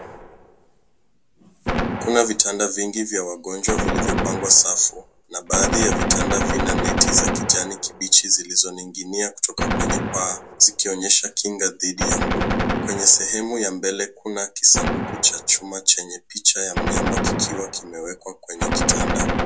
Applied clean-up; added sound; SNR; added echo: none; Gunshot, gunfire; 3 dB; none.